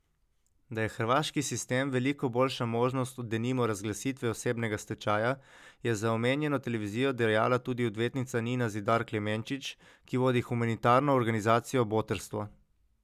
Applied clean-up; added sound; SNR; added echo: none; none; none; none.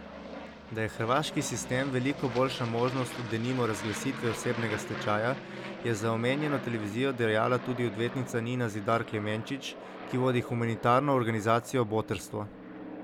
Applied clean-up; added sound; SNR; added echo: none; Aircraft; 11 dB; none.